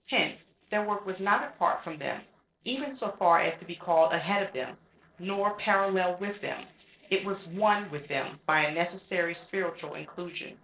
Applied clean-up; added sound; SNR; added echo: neural separator model SepFormer DNS4.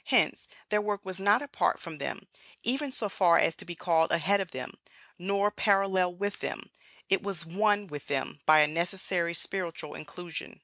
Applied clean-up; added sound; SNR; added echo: none; none; none; none.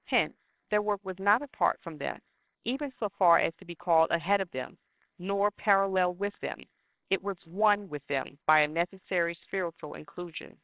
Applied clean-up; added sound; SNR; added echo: neural separator model SepFormer WHAMR!.